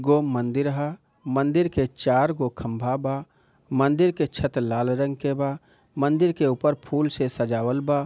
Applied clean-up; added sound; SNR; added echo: none; none; none; none.